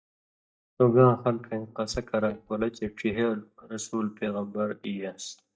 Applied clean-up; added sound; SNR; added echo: neural mask model DeepFilterNet 3.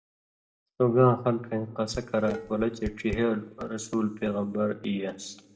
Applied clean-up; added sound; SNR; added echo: none; Dishes, pots, and pans; 12 dB; reverberation time 1.1 s.